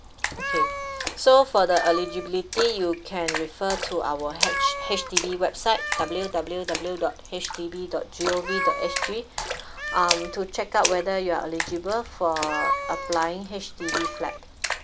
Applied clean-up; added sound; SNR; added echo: none; Splash, splatter + Meow; 4 dB; none.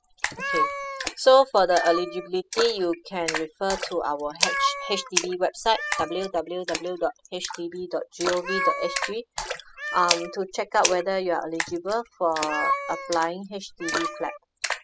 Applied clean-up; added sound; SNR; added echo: classical method spectral subtraction.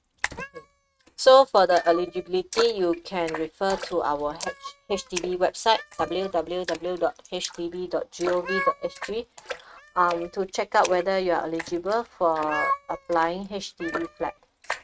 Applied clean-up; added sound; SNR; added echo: neural mask model RNNoise.